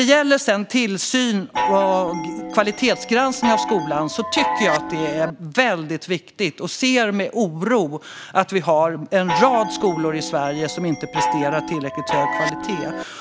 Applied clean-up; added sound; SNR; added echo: none; Chime; 4 dB; none.